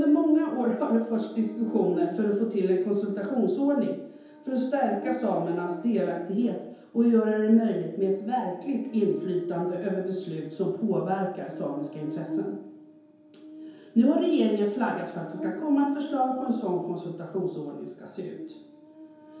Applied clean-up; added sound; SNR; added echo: none; Buzz; 15 dB; reverberation time 0.9 s.